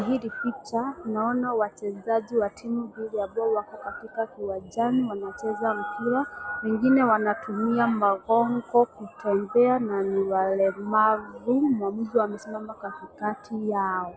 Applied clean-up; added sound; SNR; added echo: none; none; none; none.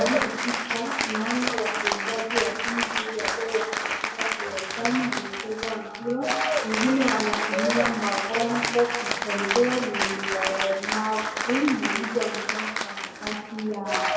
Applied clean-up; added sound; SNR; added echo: none; Applause / Cheering; 0 dB; reverberation time 1.0 s.